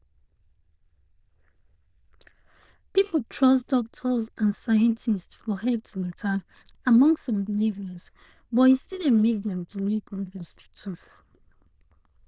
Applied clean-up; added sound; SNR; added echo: neural diffusion model UNIVERSE++.